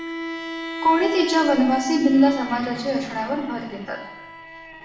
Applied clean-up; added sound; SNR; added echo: none; Bowed string instrument; 11 dB; reverberation time 0.9 s.